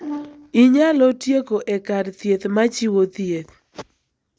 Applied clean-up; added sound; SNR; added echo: none; Brass instrument; 13 dB; none.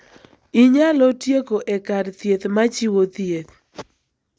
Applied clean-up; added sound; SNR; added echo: none; none; none; none.